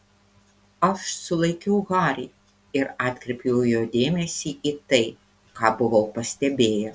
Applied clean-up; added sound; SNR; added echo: none; none; none; none.